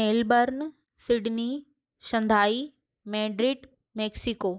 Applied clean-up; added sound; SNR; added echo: neural mask model Resemble Enhance denoiser.